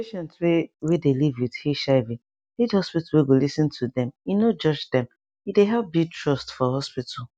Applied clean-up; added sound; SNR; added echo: none; none; none; none.